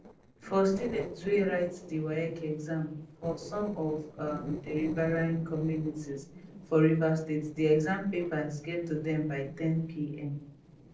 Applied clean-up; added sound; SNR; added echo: neural separator model SepFormer DNS4.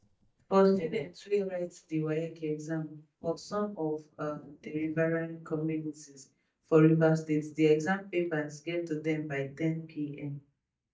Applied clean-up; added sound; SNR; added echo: neural mask model DeepFilterNet 3.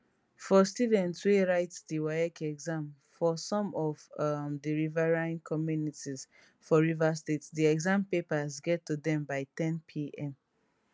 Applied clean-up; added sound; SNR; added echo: none; none; none; none.